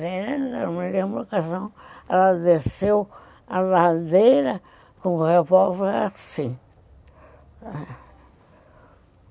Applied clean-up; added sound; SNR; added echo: none; none; none; none.